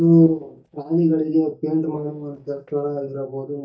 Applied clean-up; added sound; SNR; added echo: neural mask model DeepFilterNet 3.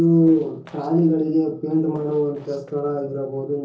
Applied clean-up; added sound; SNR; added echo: neural separator model SepFormer DNS4.